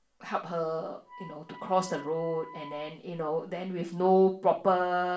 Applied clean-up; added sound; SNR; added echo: none; Wind instrument, woodwind instrument; 20 dB; reverberation time 0.3 s.